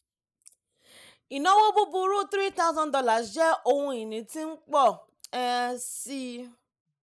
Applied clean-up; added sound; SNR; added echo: neural mask model Resemble Enhance denoiser.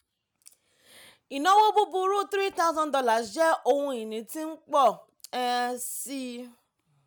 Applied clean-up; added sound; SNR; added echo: none; none; none; none.